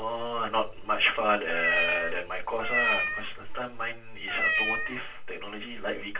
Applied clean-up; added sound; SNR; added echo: none; Meow; -1 dB; reverberation time 0.2 s.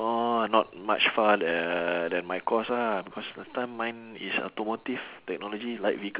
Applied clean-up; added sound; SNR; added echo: none; none; none; none.